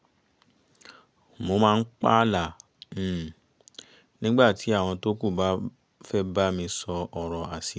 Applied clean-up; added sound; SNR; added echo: none; none; none; none.